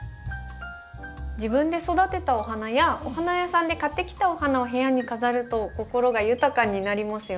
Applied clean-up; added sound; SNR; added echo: none; none; none; none.